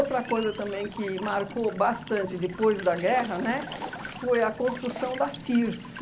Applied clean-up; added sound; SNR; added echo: none; Walk, footsteps / Stream / Trickle, dribble / Chirp, tweet; 12 dB; none.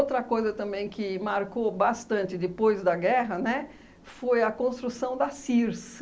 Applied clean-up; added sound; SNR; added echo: none; none; none; none.